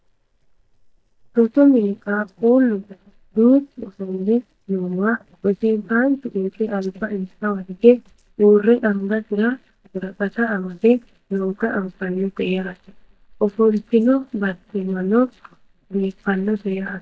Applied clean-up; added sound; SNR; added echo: neural mask model DeepFilterNet 3.